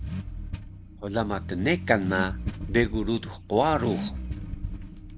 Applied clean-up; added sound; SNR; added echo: none; Accelerating, revving, vroom / Car; 6 dB; none.